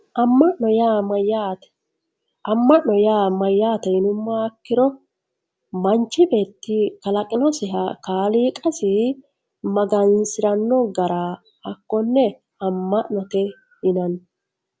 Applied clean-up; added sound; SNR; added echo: none; none; none; none.